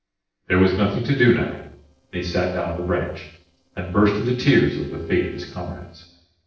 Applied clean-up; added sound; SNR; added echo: neural separator model SepFormer DNS4.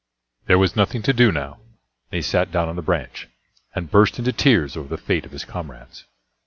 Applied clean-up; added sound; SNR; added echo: none; none; none; none.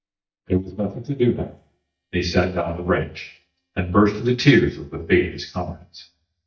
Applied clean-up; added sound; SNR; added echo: neural mask model DeepFilterNet 3.